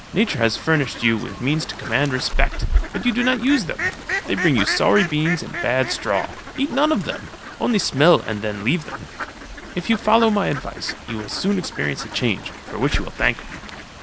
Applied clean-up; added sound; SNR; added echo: none; Fowl; 6 dB; none.